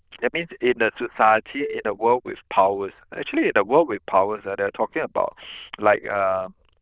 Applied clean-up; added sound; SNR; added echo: neural diffusion model UNIVERSE++.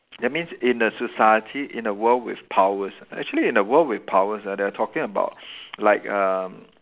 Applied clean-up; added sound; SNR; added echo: none; none; none; none.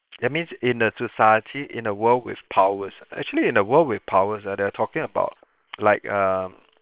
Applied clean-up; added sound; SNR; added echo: neural separator model SepFormer WHAM!.